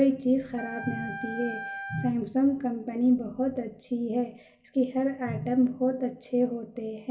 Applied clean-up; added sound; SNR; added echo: none; Wind instrument, woodwind instrument; 11 dB; reverberation time 0.7 s.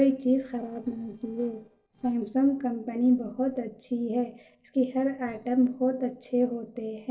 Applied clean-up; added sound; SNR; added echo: neural separator model SepFormer DNS4.